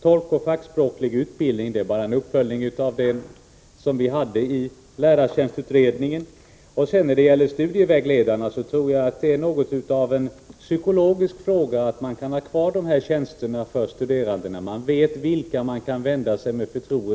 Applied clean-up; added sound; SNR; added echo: none; none; none; none.